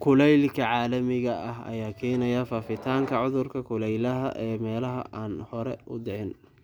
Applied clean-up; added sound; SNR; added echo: none; Subway, metro, underground; 18 dB; none.